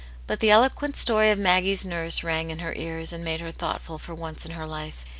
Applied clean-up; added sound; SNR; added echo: none; none; none; none.